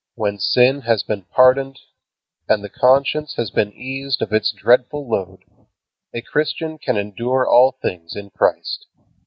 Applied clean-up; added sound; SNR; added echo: none; none; none; none.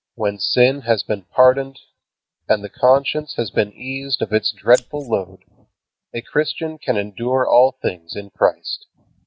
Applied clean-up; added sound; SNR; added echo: none; Scissors; 19 dB; none.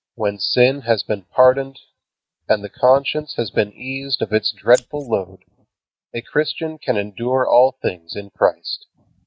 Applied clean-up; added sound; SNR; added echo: neural mask model RNNoise.